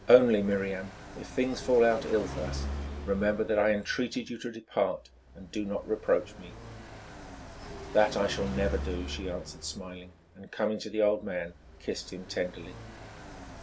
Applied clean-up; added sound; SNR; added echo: none; Car passing by; 11 dB; none.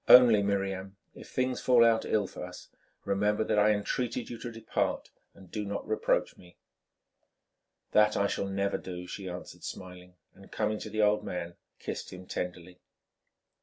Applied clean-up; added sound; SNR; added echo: none; none; none; none.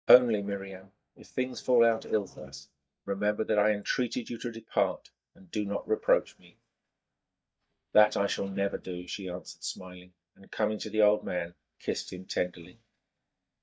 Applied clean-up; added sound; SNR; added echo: neural mask model DeepFilterNet 3.